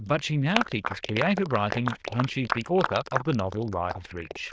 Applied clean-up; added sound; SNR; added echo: neural diffusion model UNIVERSE++.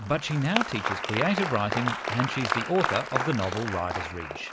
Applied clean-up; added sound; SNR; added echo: none; Applause; 3 dB; none.